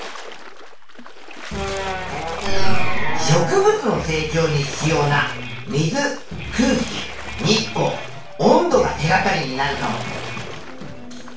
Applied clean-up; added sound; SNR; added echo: none; Splash, splatter; 16 dB; reverberation time 0.4 s.